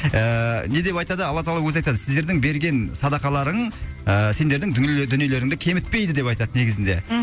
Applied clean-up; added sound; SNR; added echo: none; none; none; none.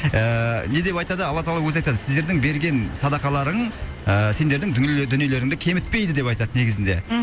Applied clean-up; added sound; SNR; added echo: none; Vehicle; 19 dB; none.